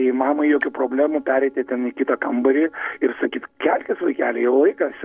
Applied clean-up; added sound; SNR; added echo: neural separator model SepFormer DNS4.